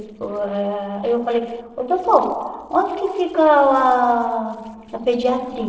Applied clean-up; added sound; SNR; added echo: neural separator model SepFormer DNS4.